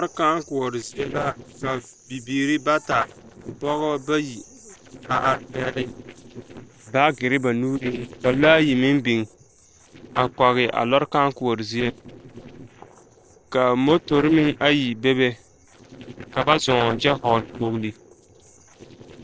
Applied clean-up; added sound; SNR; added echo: neural separator model SepFormer DNS4.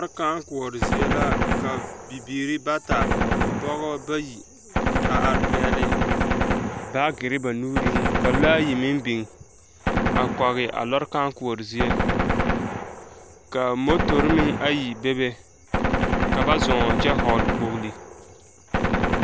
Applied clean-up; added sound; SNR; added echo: none; Gunshot, gunfire; -2 dB; none.